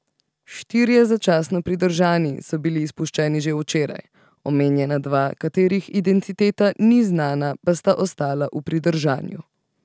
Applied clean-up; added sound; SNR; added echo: none; none; none; none.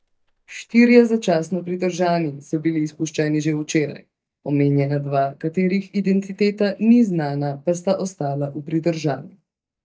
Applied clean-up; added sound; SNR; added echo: neural mask model DeepFilterNet 3.